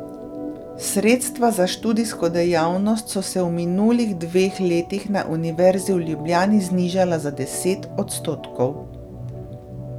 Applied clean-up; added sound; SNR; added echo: none; Organ; 13 dB; none.